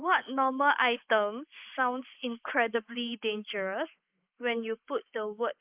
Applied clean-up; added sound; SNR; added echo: neural mask model Resemble Enhance denoiser.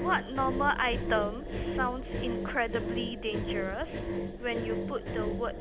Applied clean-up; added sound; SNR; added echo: none; Engine; 1 dB; none.